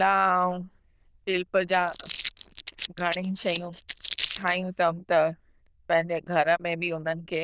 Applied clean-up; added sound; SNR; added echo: neural diffusion model UNIVERSE++.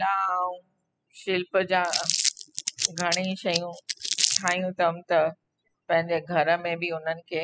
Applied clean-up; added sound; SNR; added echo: classical method spectral subtraction.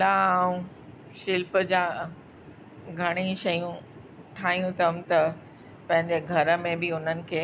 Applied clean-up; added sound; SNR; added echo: none; none; none; none.